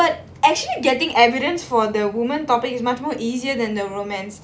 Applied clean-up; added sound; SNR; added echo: none; none; none; none.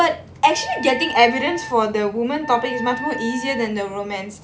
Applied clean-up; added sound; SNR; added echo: none; Wind instrument, woodwind instrument; 11 dB; none.